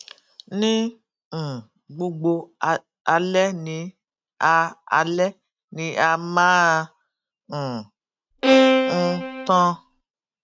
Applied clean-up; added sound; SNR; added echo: neural mask model RNNoise.